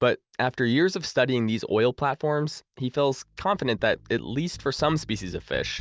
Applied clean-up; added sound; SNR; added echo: none; none; none; none.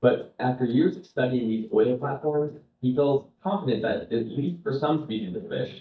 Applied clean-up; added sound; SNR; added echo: neural mask model DeepFilterNet 3.